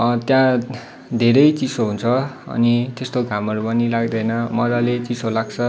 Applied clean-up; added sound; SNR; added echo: none; none; none; none.